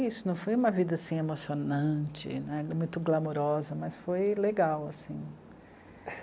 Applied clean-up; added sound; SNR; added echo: none; none; none; none.